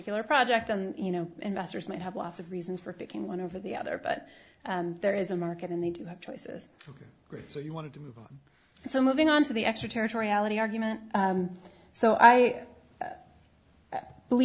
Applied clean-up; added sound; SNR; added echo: none; none; none; none.